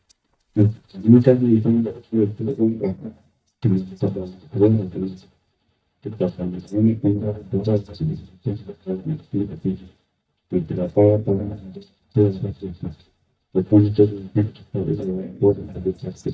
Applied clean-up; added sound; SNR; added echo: neural mask model DeepFilterNet 3.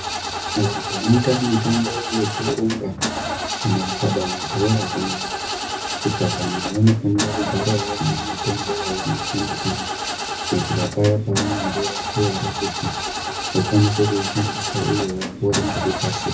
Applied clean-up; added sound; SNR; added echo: none; Engine starting / Car; 4 dB; reverberation time 0.4 s.